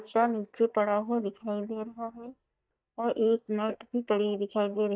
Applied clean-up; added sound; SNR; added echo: neural mask model DeepFilterNet 3.